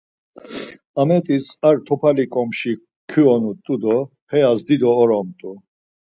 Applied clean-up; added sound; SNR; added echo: none; none; none; none.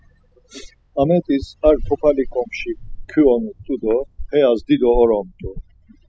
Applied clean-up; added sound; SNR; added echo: classical method spectral subtraction.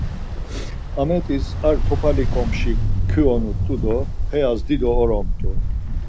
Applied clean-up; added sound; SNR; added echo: none; Ocean; -2 dB; none.